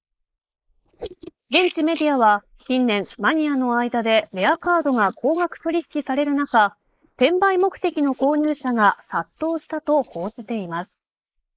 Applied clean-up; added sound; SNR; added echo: neural mask model Resemble Enhance denoiser.